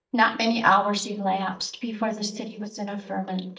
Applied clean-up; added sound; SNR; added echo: neural mask model DeepFilterNet 3.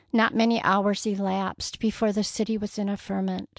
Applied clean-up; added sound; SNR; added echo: none; none; none; none.